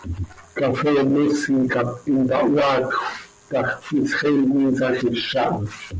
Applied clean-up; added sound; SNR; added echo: none; none; none; none.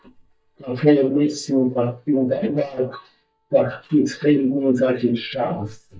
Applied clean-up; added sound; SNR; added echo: neural mask model DeepFilterNet 3.